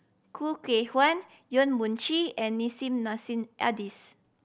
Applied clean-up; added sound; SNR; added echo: none; none; none; none.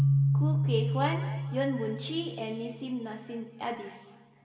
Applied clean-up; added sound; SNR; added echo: none; Keyboard (musical); -4 dB; reverberation time 2.2 s.